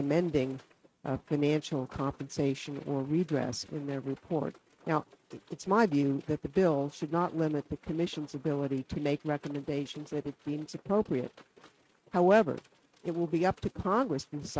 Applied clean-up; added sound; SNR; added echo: neural mask model RNNoise.